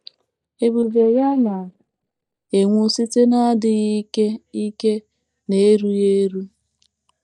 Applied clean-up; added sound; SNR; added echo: neural mask model DeepFilterNet 3.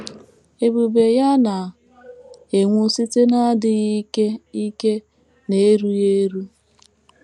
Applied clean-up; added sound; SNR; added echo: none; none; none; none.